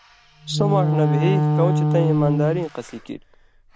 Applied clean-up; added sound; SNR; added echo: none; Wind instrument, woodwind instrument; -3 dB; none.